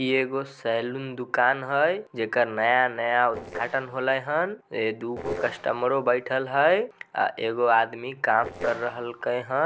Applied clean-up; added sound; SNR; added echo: neural separator model SepFormer DNS4.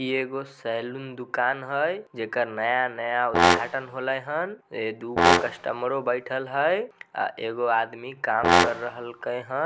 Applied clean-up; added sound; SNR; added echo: none; Brass instrument; -4 dB; none.